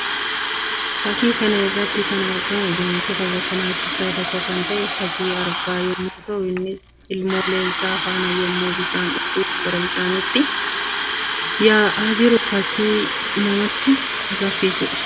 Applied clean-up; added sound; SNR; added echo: none; Fill (with liquid) / Water tap, faucet; 2 dB; none.